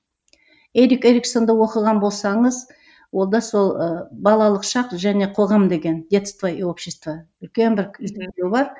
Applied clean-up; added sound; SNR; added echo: none; none; none; none.